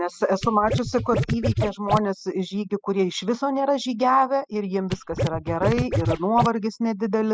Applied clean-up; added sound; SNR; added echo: classical method spectral subtraction.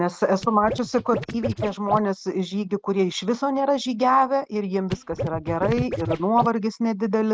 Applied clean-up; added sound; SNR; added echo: neural mask model RNNoise.